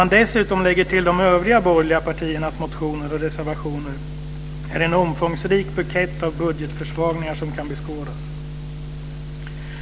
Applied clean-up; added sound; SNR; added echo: none; none; none; none.